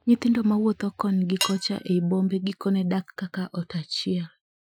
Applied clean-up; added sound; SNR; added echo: classical method Wiener filter.